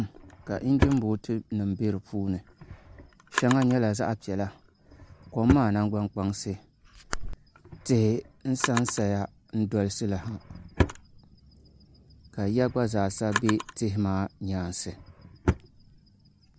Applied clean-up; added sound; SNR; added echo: none; Drawer open or close; 7 dB; none.